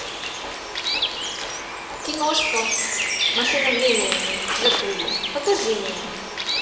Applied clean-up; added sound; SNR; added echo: none; Bird; -2 dB; reverberation time 1.1 s.